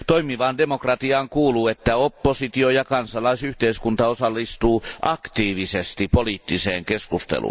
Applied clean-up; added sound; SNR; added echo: none; none; none; none.